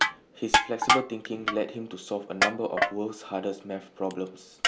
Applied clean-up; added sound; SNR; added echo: none; Crushing; -4 dB; none.